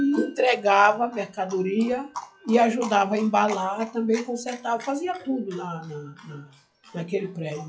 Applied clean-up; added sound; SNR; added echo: classical method log-MMSE.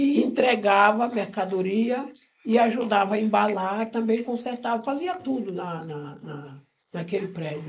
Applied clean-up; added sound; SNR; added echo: neural mask model Resemble Enhance denoiser.